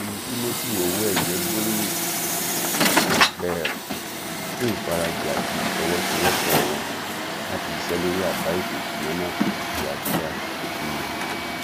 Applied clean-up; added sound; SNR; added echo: none; Truck; -5 dB; none.